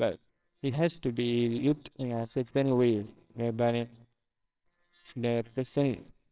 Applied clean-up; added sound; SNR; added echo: neural separator model SepFormer WHAMR!.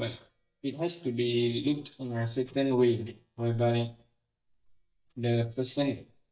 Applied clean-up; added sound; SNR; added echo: neural mask model DeepFilterNet 3.